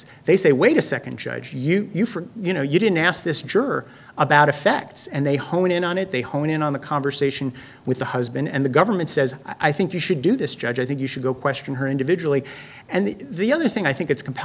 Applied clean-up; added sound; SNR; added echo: none; none; none; none.